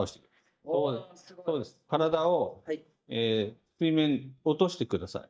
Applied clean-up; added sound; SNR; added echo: neural mask model DeepFilterNet 3.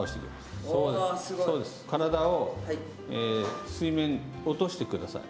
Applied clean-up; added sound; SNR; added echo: none; Wind instrument, woodwind instrument; 15 dB; none.